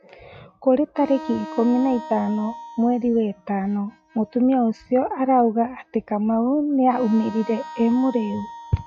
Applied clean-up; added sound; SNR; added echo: classical method log-MMSE.